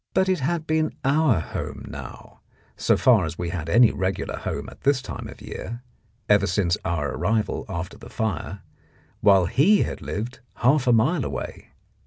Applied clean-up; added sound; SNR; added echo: none; none; none; none.